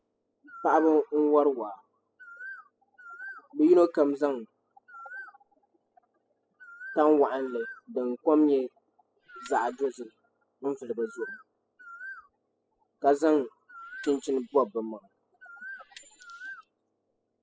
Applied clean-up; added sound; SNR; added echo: classical method spectral subtraction.